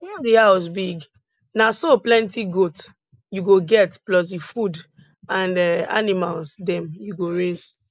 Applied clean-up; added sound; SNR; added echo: neural mask model Resemble Enhance denoiser.